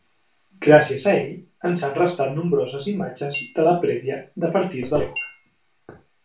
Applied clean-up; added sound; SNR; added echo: none; Chink, clink; 15 dB; reverberation time 0.3 s.